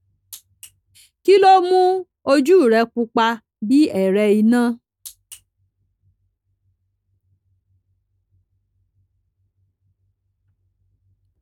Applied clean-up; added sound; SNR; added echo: none; none; none; none.